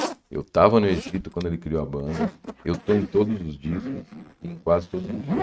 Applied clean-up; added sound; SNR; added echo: neural mask model RNNoise.